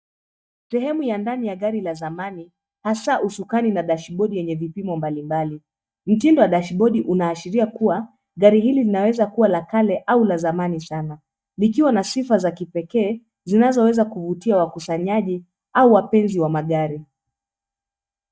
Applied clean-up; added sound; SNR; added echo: neural mask model DeepFilterNet 3.